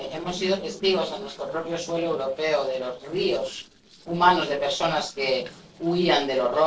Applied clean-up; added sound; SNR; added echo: neural separator model SepFormer DNS4.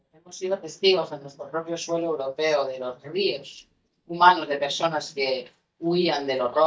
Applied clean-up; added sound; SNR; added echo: neural mask model DeepFilterNet 3.